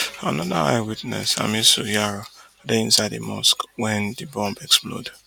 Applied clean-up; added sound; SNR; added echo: none; none; none; none.